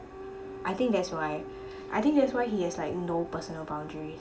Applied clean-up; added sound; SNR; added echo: none; Siren / Dog; 13 dB; reverberation time 0.2 s.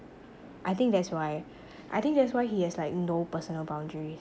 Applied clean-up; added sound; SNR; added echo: none; none; none; none.